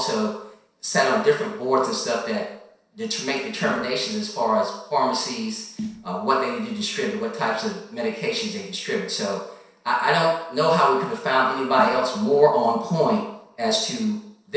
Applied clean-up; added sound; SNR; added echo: neural separator model SepFormer DNS4.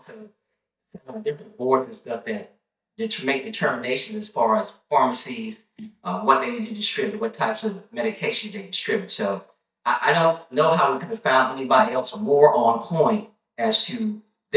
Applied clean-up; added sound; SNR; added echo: neural mask model DeepFilterNet 3.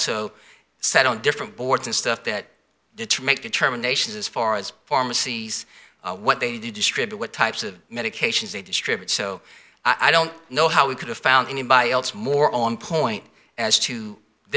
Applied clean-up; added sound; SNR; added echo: none; none; none; none.